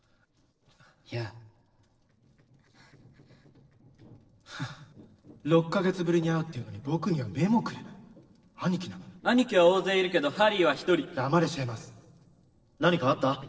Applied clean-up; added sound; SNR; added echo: neural separator model SepFormer DNS4.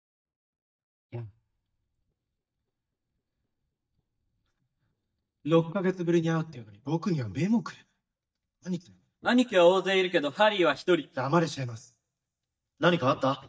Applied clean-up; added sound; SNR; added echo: neural mask model DeepFilterNet 3.